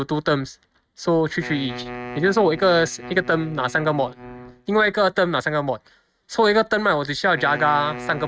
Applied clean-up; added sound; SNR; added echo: neural mask model RNNoise.